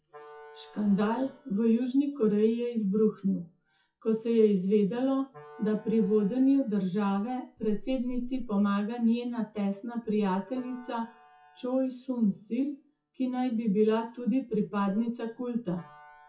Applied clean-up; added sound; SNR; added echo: classical method WPE with log-MMSE.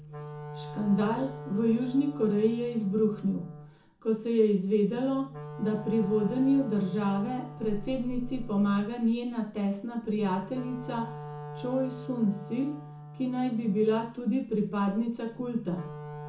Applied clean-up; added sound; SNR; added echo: none; Wind instrument, woodwind instrument; 14 dB; reverberation time 0.6 s.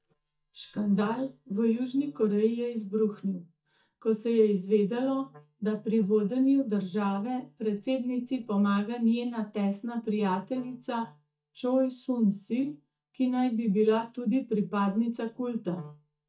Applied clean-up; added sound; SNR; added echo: neural mask model DeepFilterNet 3.